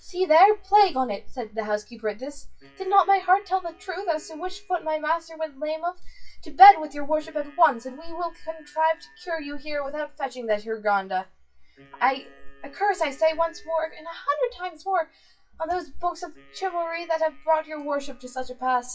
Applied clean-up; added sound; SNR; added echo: classical method WPE with log-MMSE.